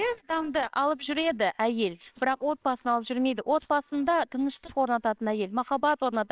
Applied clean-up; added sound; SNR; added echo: neural separator model SepFormer WHAMR!.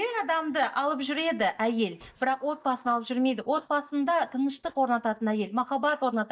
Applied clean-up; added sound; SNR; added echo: neural mask model DeepFilterNet 3.